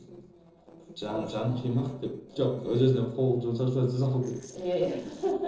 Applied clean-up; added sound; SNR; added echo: neural separator model SepFormer DNS4.